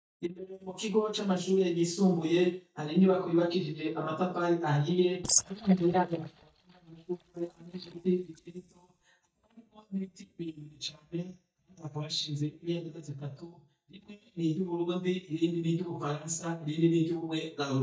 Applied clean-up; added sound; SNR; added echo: neural mask model DeepFilterNet 3.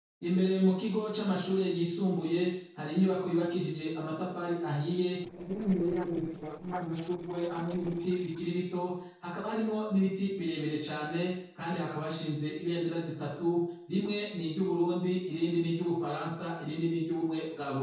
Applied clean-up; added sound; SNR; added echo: neural separator model SepFormer DNS4.